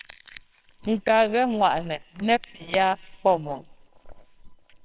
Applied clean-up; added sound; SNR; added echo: neural separator model SepFormer WHAMR!.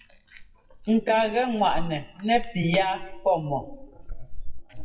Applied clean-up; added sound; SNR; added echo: classical method WPE with log-MMSE.